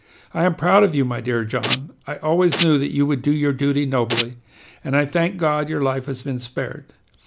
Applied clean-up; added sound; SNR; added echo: none; Domestic sounds, home sounds; 6 dB; none.